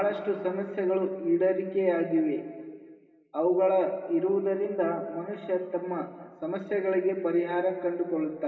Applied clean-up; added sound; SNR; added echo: none; none; none; reverberation time 2.0 s.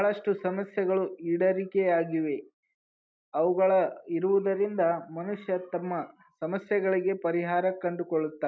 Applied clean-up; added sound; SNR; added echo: none; none; none; none.